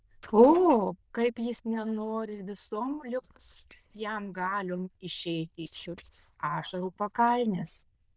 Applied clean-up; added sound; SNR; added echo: neural diffusion model UNIVERSE++.